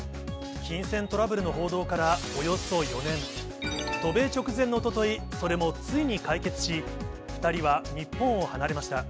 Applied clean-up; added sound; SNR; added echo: none; none; none; none.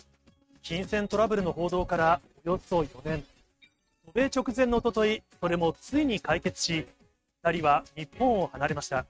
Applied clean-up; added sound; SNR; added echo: neural mask model RNNoise.